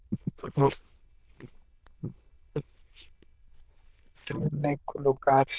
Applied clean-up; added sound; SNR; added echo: neural diffusion model UNIVERSE++.